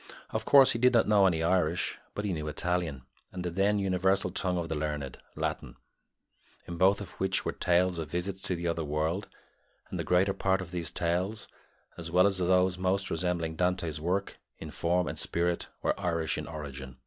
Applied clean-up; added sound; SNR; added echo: none; none; none; none.